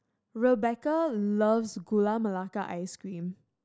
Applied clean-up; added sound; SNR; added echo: none; none; none; none.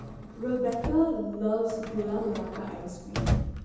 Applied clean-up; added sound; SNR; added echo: none; Drawer open or close; 4 dB; reverberation time 1.1 s.